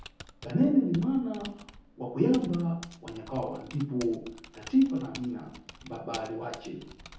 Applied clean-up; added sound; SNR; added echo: none; Typing; 18 dB; reverberation time 0.7 s.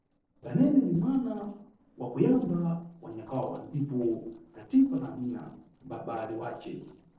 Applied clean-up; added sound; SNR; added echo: neural separator model SepFormer DNS4.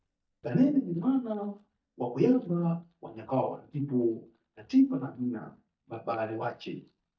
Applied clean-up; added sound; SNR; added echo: neural mask model DeepFilterNet 3.